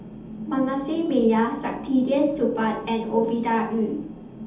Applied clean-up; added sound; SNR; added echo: none; none; none; reverberation time 0.6 s.